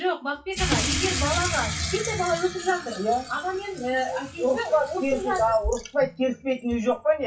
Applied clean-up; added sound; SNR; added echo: classical method WPE with log-MMSE.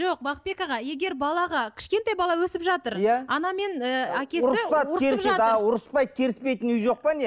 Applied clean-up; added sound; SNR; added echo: none; none; none; none.